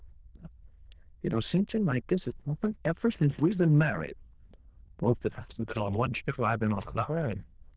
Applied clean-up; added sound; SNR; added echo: neural diffusion model UNIVERSE++.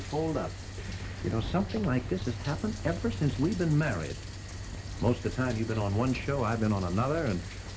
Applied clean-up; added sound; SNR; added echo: none; Bathtub (filling or washing); 18 dB; none.